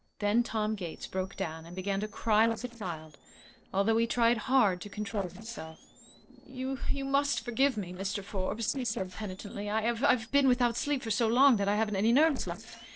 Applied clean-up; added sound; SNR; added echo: neural separator model SepFormer DNS4.